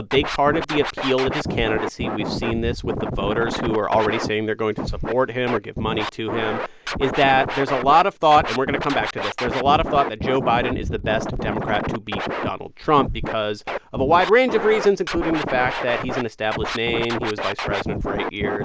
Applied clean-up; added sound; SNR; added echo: none; Scratching (performance technique); 5 dB; none.